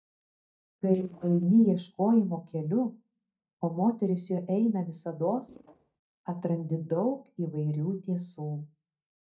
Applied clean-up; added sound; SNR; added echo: neural mask model DeepFilterNet 3.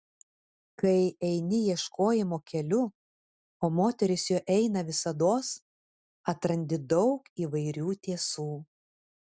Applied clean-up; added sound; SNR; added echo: none; none; none; none.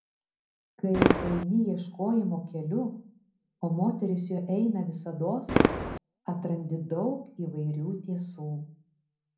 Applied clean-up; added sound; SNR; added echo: none; Fireworks; 3 dB; reverberation time 0.5 s.